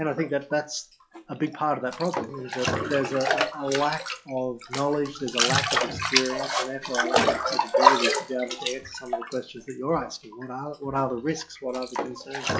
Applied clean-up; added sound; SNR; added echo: classical method log-MMSE.